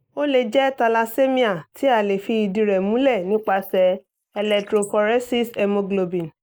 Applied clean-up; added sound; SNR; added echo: neural mask model Resemble Enhance denoiser.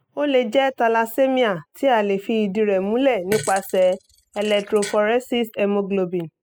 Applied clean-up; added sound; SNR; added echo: classical method spectral subtraction.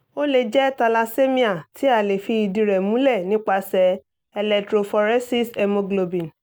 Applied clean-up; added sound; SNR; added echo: none; none; none; none.